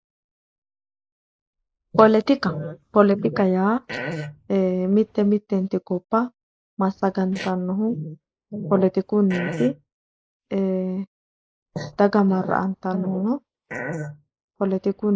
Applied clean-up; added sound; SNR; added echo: neural mask model Resemble Enhance denoiser.